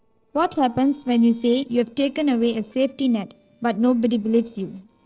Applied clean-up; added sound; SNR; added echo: neural separator model SepFormer DNS4.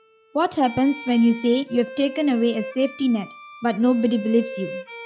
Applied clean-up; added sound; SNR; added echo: classical method log-MMSE.